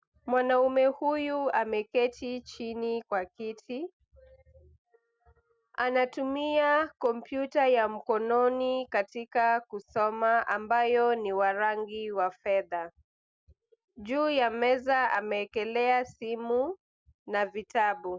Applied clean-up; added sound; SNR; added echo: none; none; none; none.